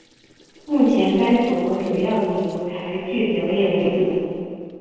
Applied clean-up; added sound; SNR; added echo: neural separator model SepFormer DNS4.